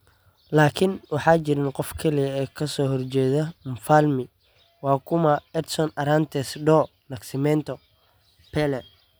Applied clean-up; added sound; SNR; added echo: none; none; none; none.